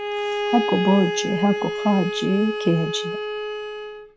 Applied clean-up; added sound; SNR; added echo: none; Bowed string instrument; 4 dB; none.